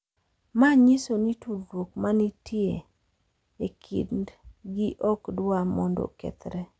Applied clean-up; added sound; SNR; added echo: none; none; none; none.